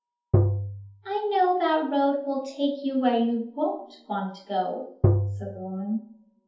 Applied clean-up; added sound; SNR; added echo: none; Tap; -3 dB; reverberation time 0.6 s.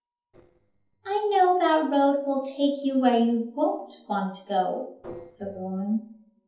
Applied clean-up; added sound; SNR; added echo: neural separator model SepFormer DNS4.